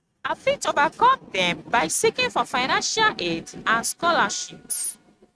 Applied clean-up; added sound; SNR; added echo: neural mask model RNNoise.